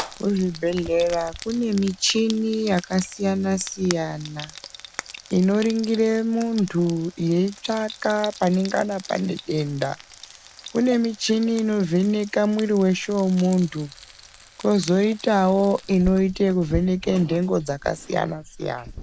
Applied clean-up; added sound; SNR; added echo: none; Frying (food); 16 dB; none.